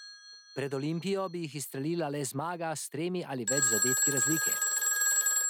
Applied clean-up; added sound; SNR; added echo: none; Telephone; -3 dB; none.